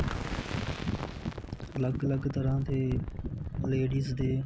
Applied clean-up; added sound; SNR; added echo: none; Explosion; 6 dB; none.